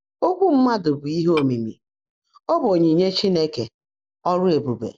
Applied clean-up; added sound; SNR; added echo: neural mask model Resemble Enhance denoiser.